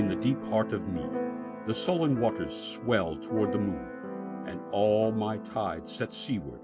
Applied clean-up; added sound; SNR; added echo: none; Keyboard (musical); 7 dB; none.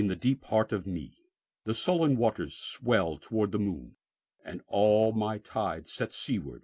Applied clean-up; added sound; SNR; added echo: none; none; none; none.